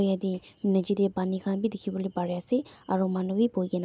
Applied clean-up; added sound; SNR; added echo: none; none; none; none.